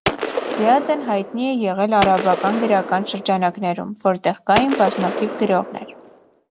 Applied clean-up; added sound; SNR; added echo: none; Gunshot, gunfire; 7 dB; none.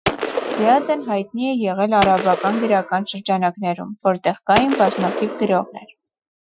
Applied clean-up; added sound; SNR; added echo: classical method Wiener filter.